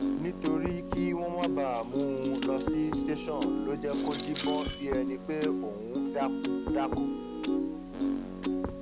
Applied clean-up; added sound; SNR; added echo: none; Piano + Cutlery, silverware; -3 dB; none.